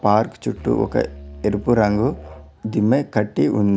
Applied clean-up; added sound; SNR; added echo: none; Musical instrument; 17 dB; none.